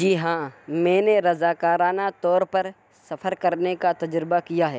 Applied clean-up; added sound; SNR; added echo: none; none; none; none.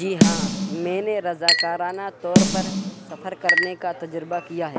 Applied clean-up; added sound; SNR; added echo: none; Chink, clink + Snare drum; -4 dB; none.